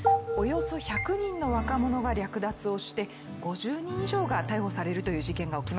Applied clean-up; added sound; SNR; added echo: none; none; none; none.